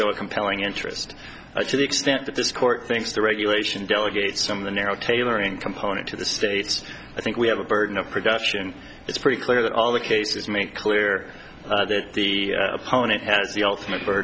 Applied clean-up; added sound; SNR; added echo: none; none; none; none.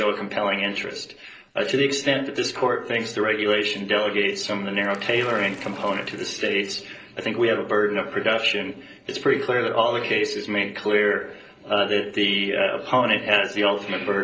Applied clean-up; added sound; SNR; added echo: neural separator model SepFormer DNS4.